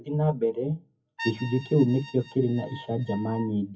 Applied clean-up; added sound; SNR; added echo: classical method WPE with log-MMSE.